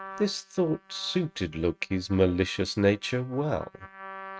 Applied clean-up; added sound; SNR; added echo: neural mask model RNNoise.